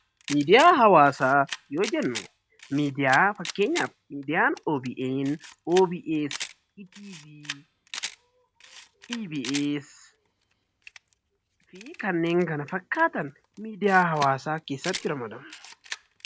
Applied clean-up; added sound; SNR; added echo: none; Camera; 16 dB; none.